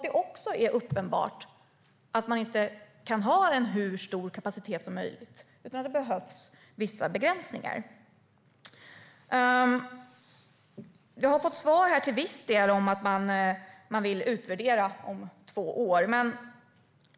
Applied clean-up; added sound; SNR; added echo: none; none; none; none.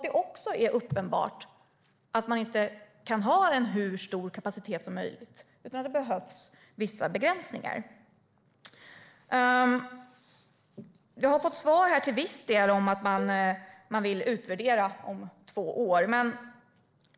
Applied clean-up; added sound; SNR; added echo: neural separator model SepFormer DNS4.